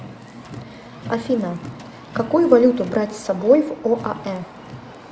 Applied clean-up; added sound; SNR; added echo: none; Car; 17 dB; none.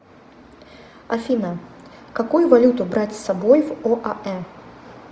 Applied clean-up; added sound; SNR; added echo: none; none; none; none.